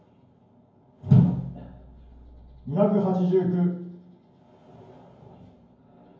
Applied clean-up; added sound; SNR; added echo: none; none; none; reverberation time 0.9 s.